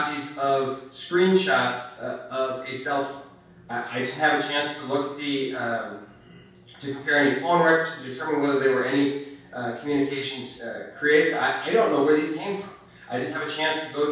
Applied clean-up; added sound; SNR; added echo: none; none; none; reverberation time 0.7 s.